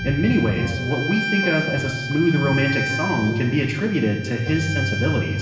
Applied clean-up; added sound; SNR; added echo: none; Bowed string instrument; 8 dB; reverberation time 0.9 s.